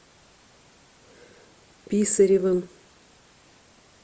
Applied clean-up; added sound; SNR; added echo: none; none; none; none.